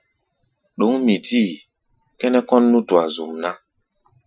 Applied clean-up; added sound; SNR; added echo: classical method Wiener filter.